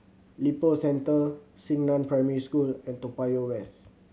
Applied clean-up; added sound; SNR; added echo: none; none; none; none.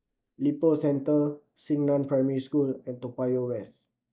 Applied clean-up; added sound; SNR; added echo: neural mask model DeepFilterNet 3.